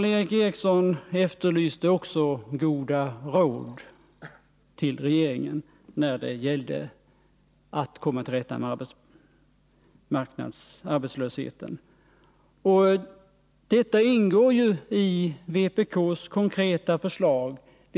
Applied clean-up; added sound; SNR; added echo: none; none; none; none.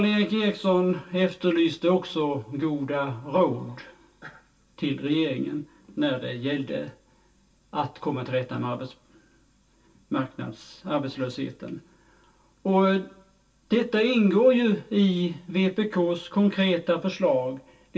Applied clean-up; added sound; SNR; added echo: none; none; none; reverberation time 0.2 s.